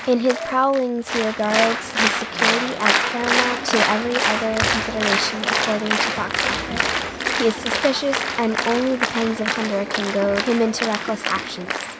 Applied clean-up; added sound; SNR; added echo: none; Applause; 0 dB; none.